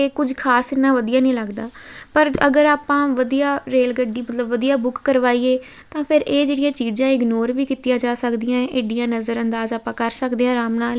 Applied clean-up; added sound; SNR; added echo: none; none; none; none.